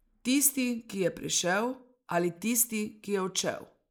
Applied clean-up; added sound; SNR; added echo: neural mask model Resemble Enhance denoiser.